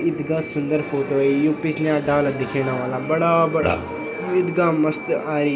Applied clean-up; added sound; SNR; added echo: none; none; none; none.